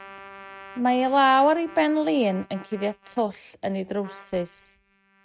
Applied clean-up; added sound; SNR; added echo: neural mask model RNNoise.